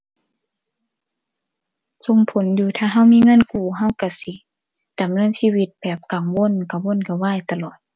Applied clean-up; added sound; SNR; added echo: none; none; none; none.